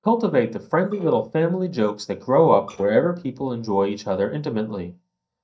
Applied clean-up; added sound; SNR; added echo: neural mask model DeepFilterNet 3.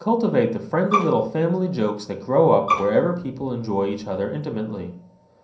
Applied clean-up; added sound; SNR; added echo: none; Bowed string instrument; 4 dB; reverberation time 0.6 s.